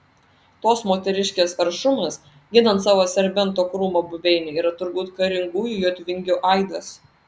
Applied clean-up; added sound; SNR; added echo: none; none; none; none.